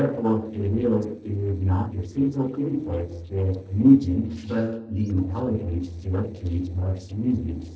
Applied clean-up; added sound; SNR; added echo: neural separator model SepFormer DNS4.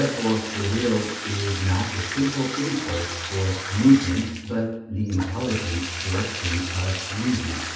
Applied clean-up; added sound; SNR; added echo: none; Bathtub (filling or washing); 8 dB; reverberation time 0.8 s.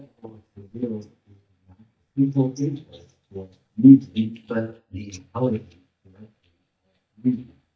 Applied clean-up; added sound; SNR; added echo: neural mask model DeepFilterNet 3.